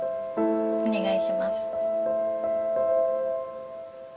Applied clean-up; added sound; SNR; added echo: none; none; none; none.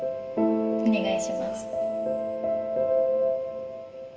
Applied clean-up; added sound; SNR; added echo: none; none; none; reverberation time 2.1 s.